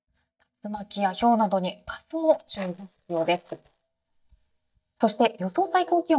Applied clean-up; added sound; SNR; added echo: neural mask model DeepFilterNet 3.